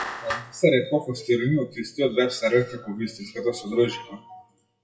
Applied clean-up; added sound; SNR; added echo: classical method WPE with log-MMSE.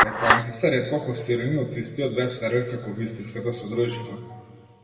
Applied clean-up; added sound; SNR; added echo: none; Clapping; 3 dB; reverberation time 1.7 s.